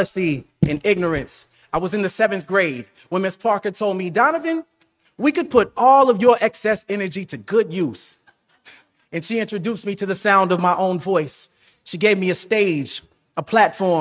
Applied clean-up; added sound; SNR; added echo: neural mask model RNNoise.